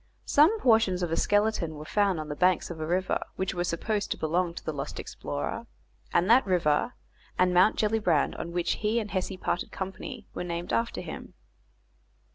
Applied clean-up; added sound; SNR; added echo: none; none; none; none.